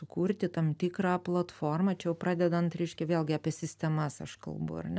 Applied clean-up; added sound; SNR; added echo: none; none; none; none.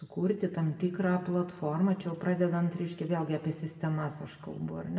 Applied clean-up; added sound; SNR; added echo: none; none; none; reverberation time 1.6 s.